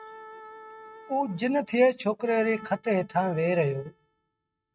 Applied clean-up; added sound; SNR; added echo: neural mask model RNNoise.